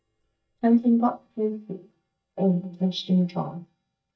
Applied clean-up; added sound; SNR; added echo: neural mask model DeepFilterNet 3.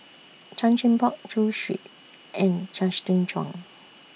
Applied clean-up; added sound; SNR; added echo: none; none; none; none.